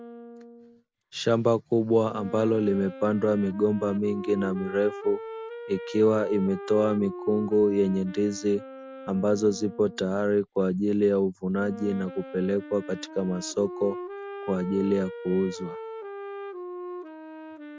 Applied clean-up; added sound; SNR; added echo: none; Wind instrument, woodwind instrument; 13 dB; none.